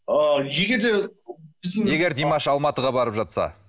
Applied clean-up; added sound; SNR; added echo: none; none; none; none.